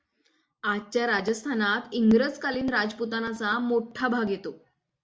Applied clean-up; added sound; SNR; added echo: none; none; none; none.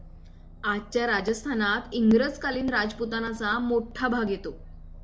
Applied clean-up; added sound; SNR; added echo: none; Aircraft; 18 dB; none.